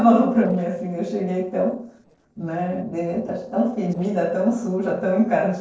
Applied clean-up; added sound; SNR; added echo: neural separator model SepFormer DNS4.